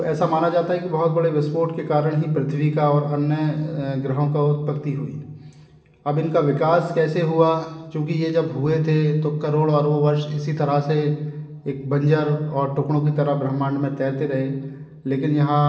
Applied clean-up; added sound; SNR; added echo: none; none; none; reverberation time 0.9 s.